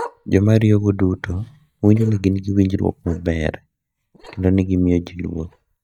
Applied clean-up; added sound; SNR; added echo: neural mask model DeepFilterNet 3.